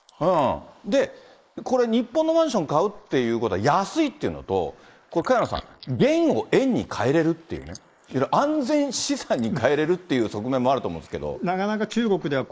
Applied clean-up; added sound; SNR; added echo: neural mask model Resemble Enhance denoiser.